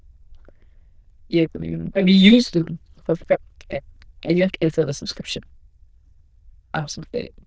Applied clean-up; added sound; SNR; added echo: neural diffusion model UNIVERSE++.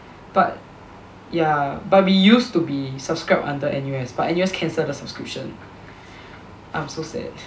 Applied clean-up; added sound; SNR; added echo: none; none; none; none.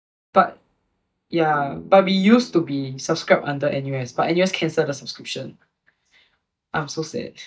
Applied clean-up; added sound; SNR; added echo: neural mask model DeepFilterNet 3.